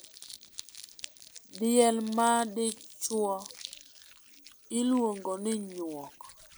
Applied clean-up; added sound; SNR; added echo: none; Crumpling, crinkling; 19 dB; none.